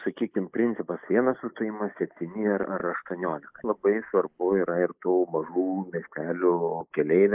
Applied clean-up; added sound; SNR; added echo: neural mask model Resemble Enhance denoiser.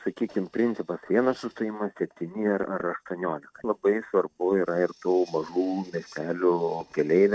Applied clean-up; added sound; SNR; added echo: neural mask model RNNoise.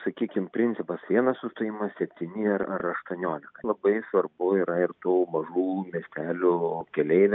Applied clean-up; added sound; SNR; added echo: none; none; none; none.